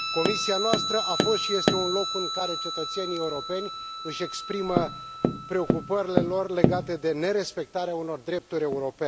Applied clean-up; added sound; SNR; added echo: none; Tap + Guitar; 0 dB; none.